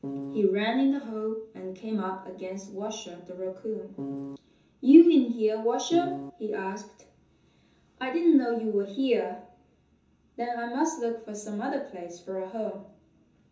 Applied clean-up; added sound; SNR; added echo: none; Piano; 7 dB; reverberation time 0.6 s.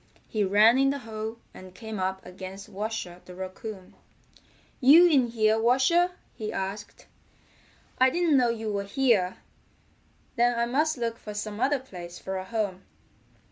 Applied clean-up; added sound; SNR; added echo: none; none; none; none.